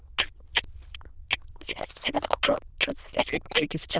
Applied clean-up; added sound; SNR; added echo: neural diffusion model UNIVERSE++.